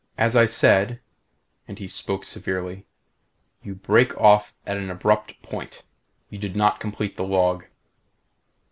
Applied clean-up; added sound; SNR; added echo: none; none; none; none.